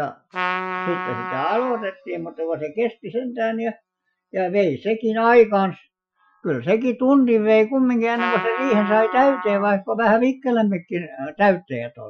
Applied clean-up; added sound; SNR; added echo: classical method Wiener filter.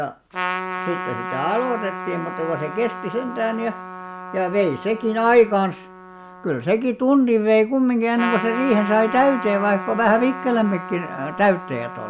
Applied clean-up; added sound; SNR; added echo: none; Trumpet; 10 dB; none.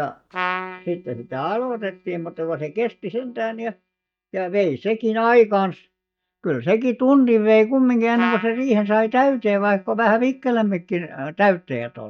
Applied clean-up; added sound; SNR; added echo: neural mask model DeepFilterNet 3.